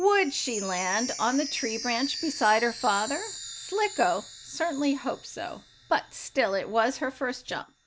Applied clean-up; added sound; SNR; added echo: none; Chime; 11 dB; none.